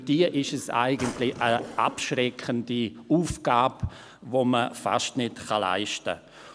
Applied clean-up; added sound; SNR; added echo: none; Drawer open or close; 14 dB; none.